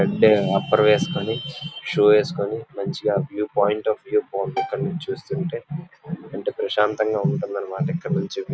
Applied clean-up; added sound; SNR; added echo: none; Bowed string instrument; 11 dB; none.